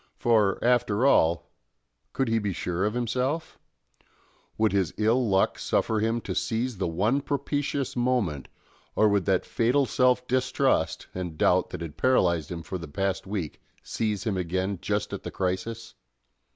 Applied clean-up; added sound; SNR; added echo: none; none; none; none.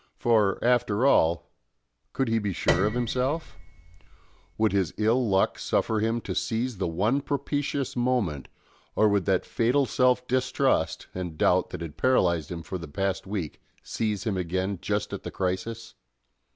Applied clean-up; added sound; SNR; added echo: none; Piano; 6 dB; none.